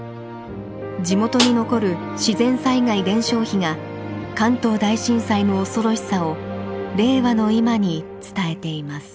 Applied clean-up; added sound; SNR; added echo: none; Snare drum; 8 dB; none.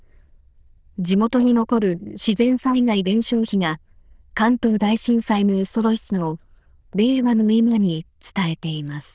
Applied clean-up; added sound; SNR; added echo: neural diffusion model UNIVERSE++.